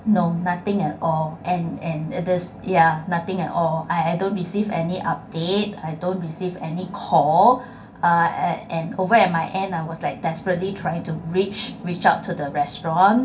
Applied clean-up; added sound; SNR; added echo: none; none; none; reverberation time 0.2 s.